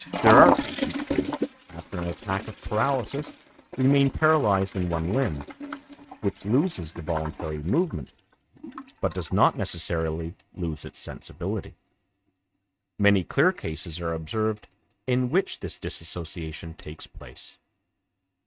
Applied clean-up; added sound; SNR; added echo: neural mask model RNNoise.